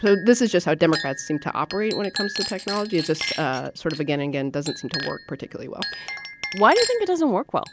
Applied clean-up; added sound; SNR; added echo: none; Chink, clink; 11 dB; none.